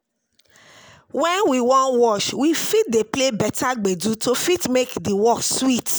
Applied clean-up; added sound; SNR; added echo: none; none; none; none.